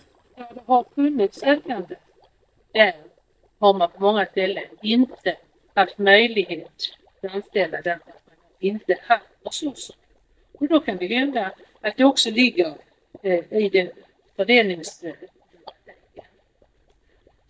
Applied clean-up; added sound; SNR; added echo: neural mask model DeepFilterNet 3.